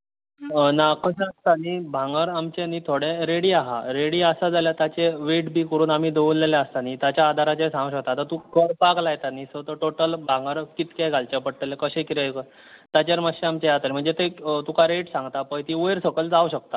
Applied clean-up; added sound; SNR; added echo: none; Wind instrument, woodwind instrument; 18 dB; none.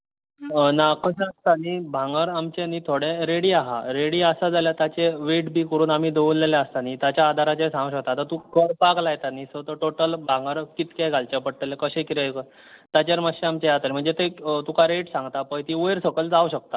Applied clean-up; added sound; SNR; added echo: neural separator model SepFormer DNS4.